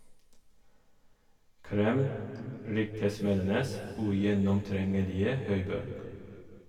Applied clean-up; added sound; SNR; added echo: none; none; none; reverberation time 2.2 s.